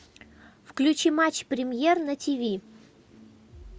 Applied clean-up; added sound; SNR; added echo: none; none; none; none.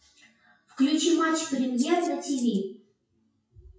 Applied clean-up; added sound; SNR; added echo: classical method WPE with log-MMSE.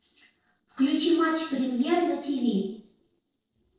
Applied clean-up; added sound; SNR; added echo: neural separator model SepFormer DNS4.